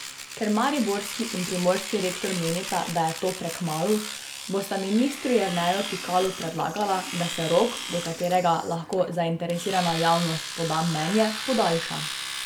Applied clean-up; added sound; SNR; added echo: none; Domestic sounds, home sounds; 9 dB; none.